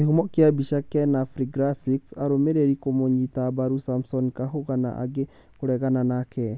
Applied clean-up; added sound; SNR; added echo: none; none; none; none.